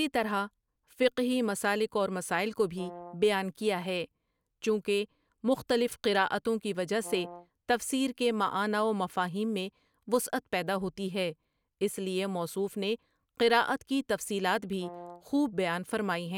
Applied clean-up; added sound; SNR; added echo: none; Brass instrument; 16 dB; none.